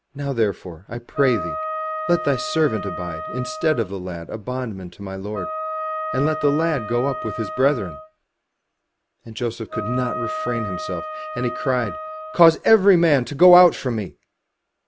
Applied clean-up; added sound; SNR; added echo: none; Wind instrument, woodwind instrument; 7 dB; none.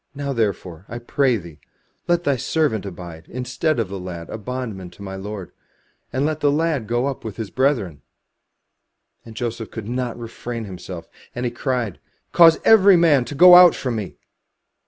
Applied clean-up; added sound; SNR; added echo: none; none; none; none.